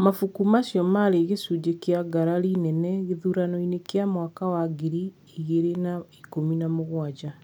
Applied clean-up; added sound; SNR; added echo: none; none; none; none.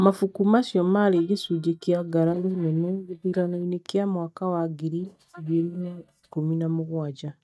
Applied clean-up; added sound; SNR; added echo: neural mask model DeepFilterNet 3.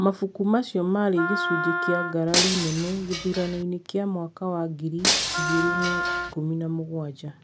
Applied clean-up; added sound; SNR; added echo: none; Wind instrument, woodwind instrument + Shatter; 1 dB; none.